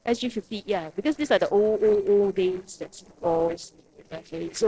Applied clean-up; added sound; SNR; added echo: neural separator model SepFormer DNS4.